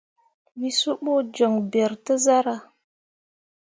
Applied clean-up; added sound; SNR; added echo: none; none; none; none.